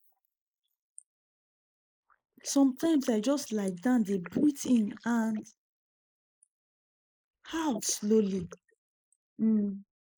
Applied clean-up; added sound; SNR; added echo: neural mask model Resemble Enhance denoiser.